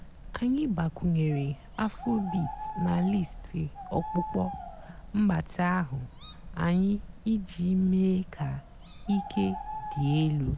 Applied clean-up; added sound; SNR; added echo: none; Bird; 12 dB; none.